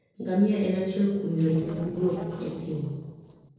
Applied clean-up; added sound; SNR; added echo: neural separator model SepFormer DNS4.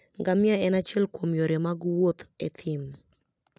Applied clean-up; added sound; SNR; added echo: none; none; none; none.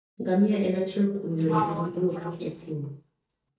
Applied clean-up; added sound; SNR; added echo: neural mask model DeepFilterNet 3.